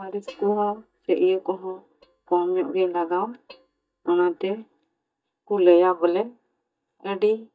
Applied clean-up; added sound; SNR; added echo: neural mask model DeepFilterNet 3.